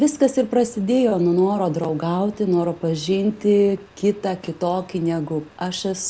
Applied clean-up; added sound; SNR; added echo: none; none; none; none.